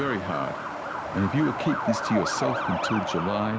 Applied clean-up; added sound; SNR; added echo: none; Truck; 2 dB; none.